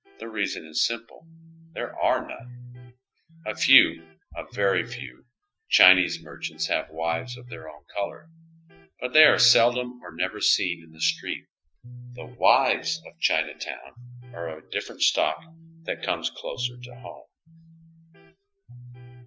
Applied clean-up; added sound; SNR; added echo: classical method Wiener filter.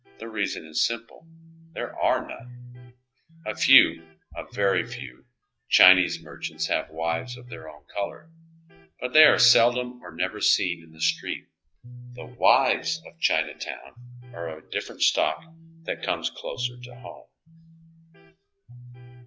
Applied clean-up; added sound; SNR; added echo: classical method log-MMSE.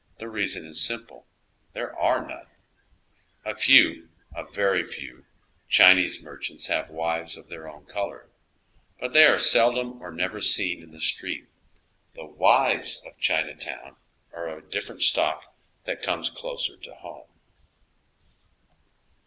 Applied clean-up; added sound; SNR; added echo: none; none; none; none.